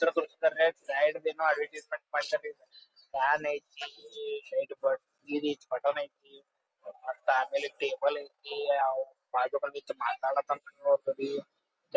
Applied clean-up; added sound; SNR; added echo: neural mask model Resemble Enhance denoiser.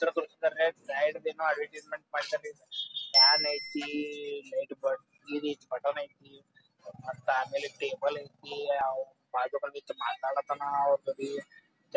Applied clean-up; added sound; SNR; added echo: none; Bicycle bell; 4 dB; none.